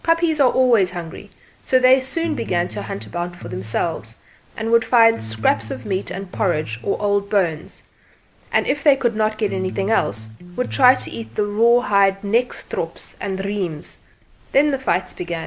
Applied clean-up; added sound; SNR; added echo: none; Electric guitar; 12 dB; none.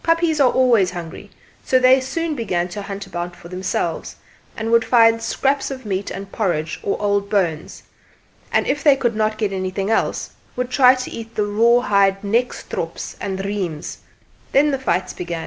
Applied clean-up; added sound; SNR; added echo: none; none; none; none.